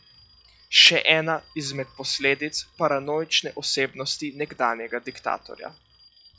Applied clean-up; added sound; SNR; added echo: classical method log-MMSE.